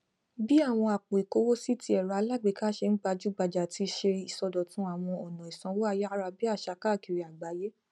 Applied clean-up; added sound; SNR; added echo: none; none; none; none.